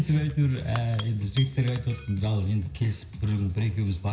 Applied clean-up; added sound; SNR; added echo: none; Shatter / Crushing; 20 dB; reverberation time 0.5 s.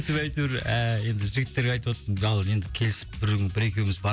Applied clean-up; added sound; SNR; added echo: none; none; none; none.